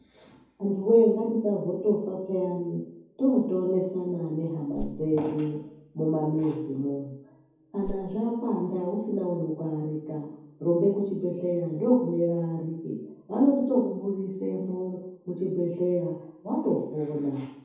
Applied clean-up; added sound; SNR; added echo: none; Whoosh, swoosh, swish; 9 dB; reverberation time 0.9 s.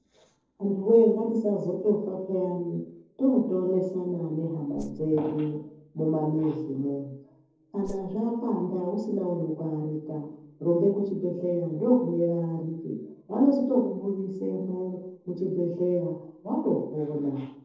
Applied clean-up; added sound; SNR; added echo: neural separator model SepFormer DNS4.